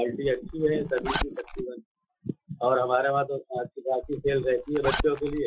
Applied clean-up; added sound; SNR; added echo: classical method Wiener filter.